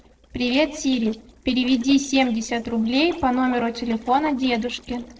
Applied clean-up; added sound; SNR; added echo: neural separator model SepFormer DNS4.